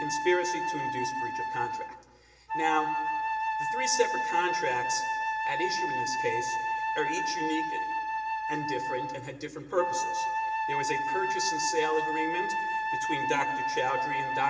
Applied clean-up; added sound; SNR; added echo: none; Wind instrument, woodwind instrument; -3 dB; reverberation time 1.3 s.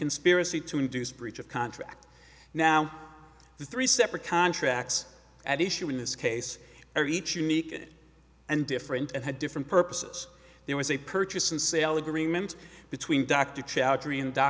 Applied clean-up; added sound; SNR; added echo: none; none; none; none.